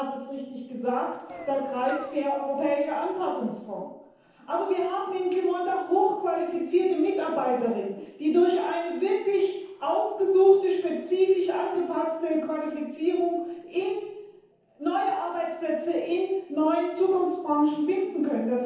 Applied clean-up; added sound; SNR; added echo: neural separator model SepFormer DNS4.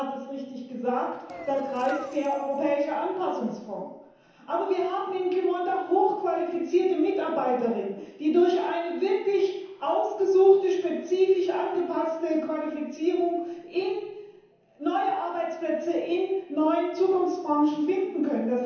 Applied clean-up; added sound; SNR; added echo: none; Engine; 16 dB; reverberation time 0.9 s.